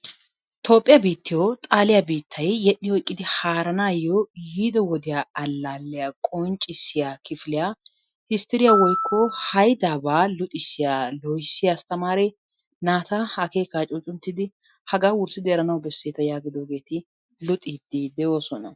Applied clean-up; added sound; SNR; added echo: classical method Wiener filter.